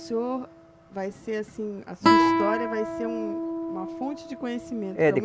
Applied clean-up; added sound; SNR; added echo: none; Guitar; -2 dB; none.